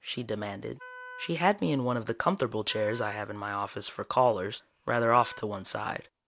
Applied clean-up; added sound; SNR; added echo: none; Wind instrument, woodwind instrument; 18 dB; none.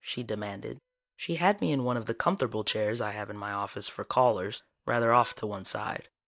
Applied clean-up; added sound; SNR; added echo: neural mask model DeepFilterNet 3.